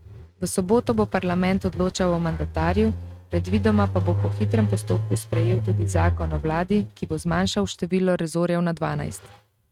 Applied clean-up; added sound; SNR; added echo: neural mask model RNNoise.